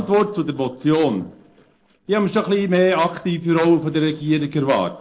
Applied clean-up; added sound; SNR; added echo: neural separator model SepFormer DNS4.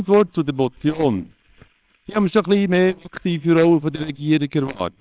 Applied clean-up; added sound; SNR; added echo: neural separator model SepFormer WHAMR!.